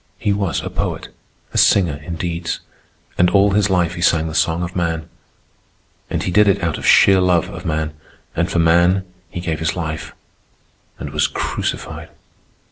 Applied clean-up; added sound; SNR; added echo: none; none; none; none.